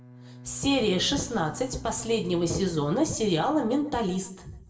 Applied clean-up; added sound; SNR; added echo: none; Bowed string instrument; 18 dB; reverberation time 0.6 s.